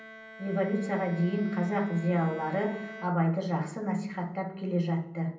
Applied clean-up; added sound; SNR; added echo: none; Bowed string instrument; 17 dB; reverberation time 0.6 s.